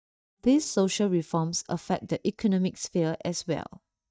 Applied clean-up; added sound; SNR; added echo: neural mask model DeepFilterNet 3.